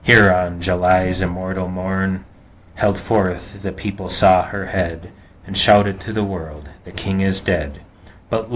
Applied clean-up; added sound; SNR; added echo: none; none; none; none.